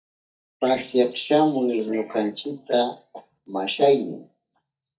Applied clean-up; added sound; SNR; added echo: neural mask model DeepFilterNet 3.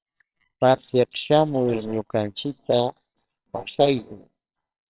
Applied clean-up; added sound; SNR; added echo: neural separator model SepFormer WHAMR!.